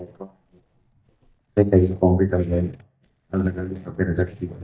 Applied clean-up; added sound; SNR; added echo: neural mask model DeepFilterNet 3.